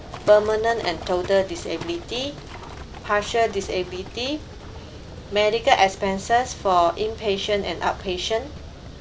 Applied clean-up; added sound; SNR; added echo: none; Livestock, farm animals, working animals; 14 dB; none.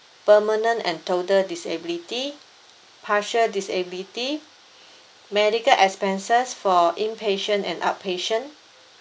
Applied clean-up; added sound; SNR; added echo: none; none; none; none.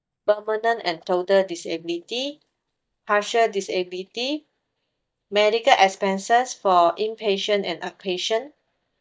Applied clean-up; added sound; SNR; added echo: neural mask model DeepFilterNet 3.